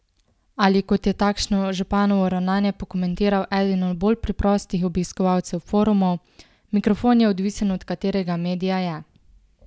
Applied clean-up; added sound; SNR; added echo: none; none; none; none.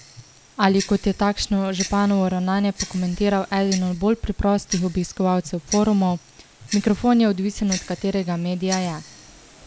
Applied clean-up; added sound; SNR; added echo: none; Tick-tock; 15 dB; none.